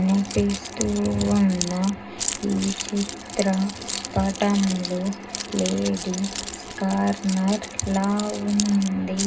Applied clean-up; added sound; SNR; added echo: none; Keys jangling; 10 dB; reverberation time 0.2 s.